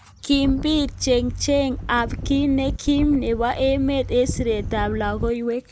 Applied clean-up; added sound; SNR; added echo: none; Wind; 7 dB; none.